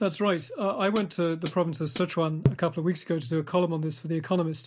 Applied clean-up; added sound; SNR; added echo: none; Hi-hat; 6 dB; none.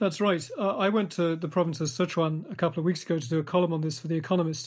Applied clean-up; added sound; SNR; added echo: none; none; none; none.